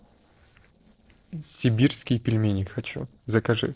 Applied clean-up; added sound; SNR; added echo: neural separator model SepFormer DNS4.